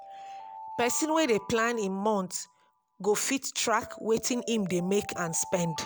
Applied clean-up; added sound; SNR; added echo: none; Alarm; 16 dB; none.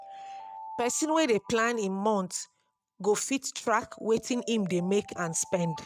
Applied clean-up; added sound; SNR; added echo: neural mask model RNNoise.